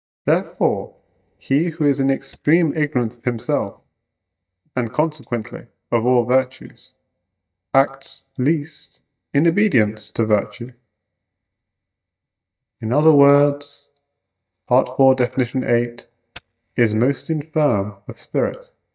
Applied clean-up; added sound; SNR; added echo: neural mask model DeepFilterNet 3.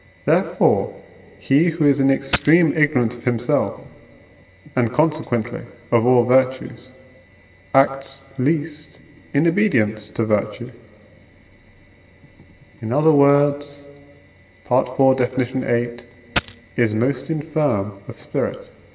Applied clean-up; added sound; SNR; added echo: none; Coin (dropping); 4 dB; reverberation time 1.7 s.